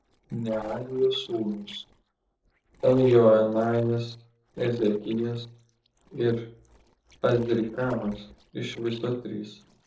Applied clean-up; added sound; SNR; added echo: neural separator model SepFormer DNS4.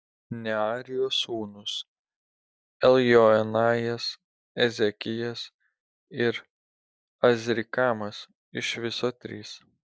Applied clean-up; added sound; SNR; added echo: none; none; none; none.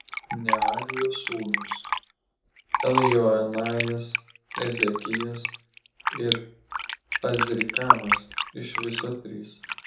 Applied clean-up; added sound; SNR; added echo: none; Fill (with liquid); 0 dB; reverberation time 0.5 s.